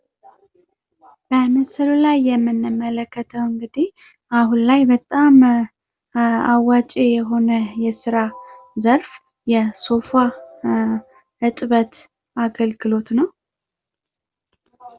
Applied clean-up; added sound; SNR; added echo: none; none; none; none.